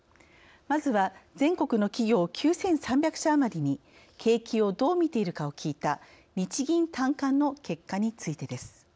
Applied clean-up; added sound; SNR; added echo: none; none; none; none.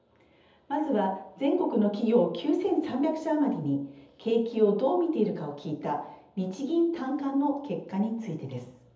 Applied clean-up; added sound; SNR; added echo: none; none; none; reverberation time 0.7 s.